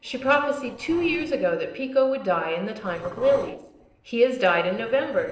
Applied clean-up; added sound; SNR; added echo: neural separator model SepFormer DNS4.